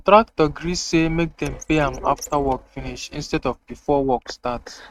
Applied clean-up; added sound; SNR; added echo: neural mask model RNNoise.